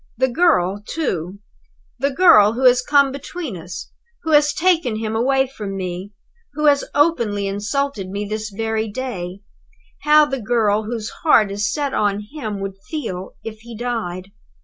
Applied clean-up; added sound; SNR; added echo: none; none; none; none.